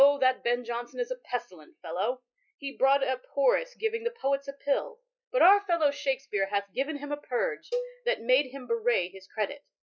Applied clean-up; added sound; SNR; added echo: classical method log-MMSE.